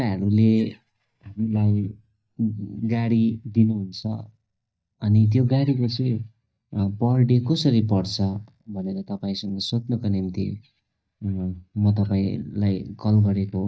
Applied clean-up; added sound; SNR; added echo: neural mask model DeepFilterNet 3.